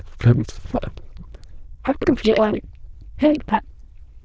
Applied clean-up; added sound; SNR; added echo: neural diffusion model UNIVERSE++.